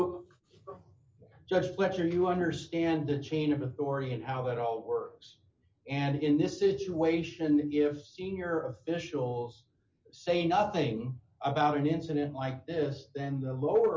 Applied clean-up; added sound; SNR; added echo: none; none; none; none.